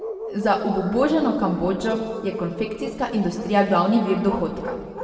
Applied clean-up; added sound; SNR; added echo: none; Bark; 12 dB; reverberation time 2.0 s.